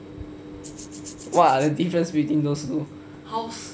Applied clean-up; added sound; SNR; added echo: none; Rattle (instrument); 18 dB; none.